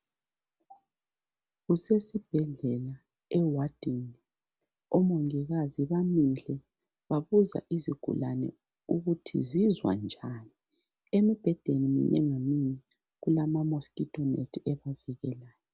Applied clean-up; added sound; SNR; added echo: none; none; none; none.